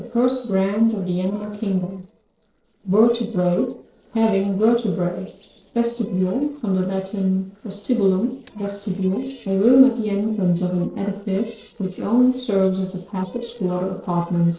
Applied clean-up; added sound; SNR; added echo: neural separator model SepFormer DNS4.